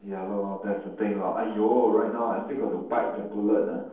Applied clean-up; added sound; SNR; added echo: neural separator model SepFormer DNS4.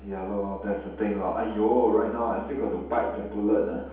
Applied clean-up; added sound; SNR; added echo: none; Musical instrument; 19 dB; reverberation time 2.2 s.